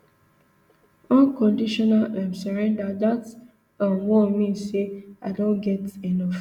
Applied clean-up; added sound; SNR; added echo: none; none; none; none.